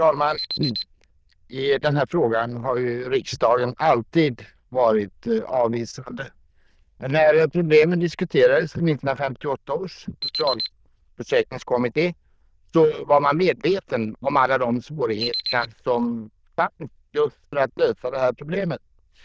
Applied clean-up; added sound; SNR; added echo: neural diffusion model UNIVERSE++.